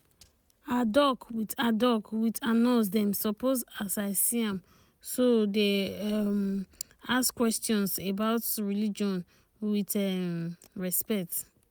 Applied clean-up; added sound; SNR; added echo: none; none; none; none.